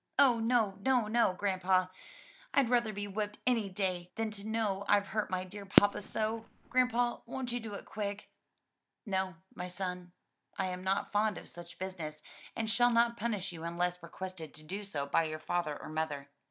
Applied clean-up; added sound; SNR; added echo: none; Fireworks; 0 dB; none.